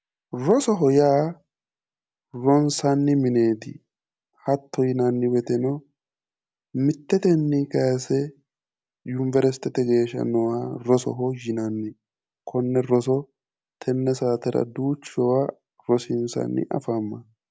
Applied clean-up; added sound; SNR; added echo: none; none; none; none.